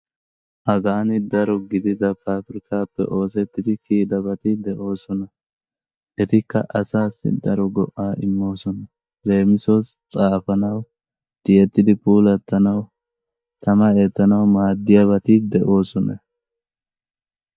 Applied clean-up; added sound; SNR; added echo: neural mask model DeepFilterNet 3.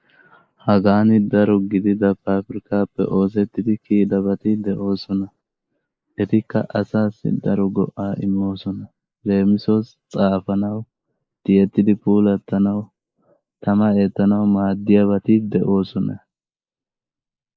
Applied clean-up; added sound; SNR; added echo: neural mask model Resemble Enhance denoiser.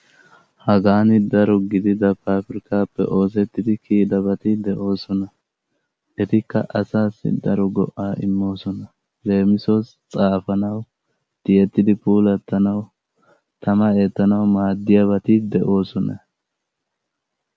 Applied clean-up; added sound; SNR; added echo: none; none; none; none.